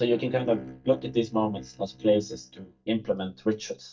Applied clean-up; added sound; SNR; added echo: neural mask model DeepFilterNet 3.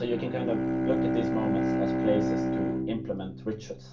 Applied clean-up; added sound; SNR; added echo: none; Bowed string instrument; -4 dB; reverberation time 0.2 s.